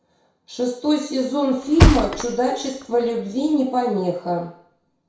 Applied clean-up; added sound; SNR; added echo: none; Thump, thud; -1 dB; reverberation time 0.6 s.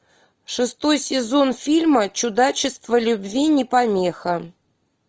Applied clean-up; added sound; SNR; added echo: none; none; none; none.